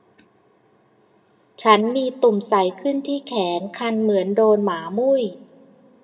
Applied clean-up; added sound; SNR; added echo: none; none; none; reverberation time 0.6 s.